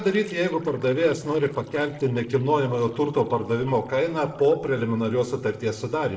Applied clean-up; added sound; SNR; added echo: neural separator model SepFormer DNS4.